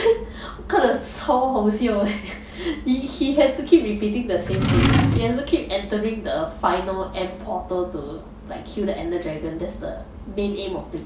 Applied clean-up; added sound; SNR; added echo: none; Drawer open or close; -2 dB; none.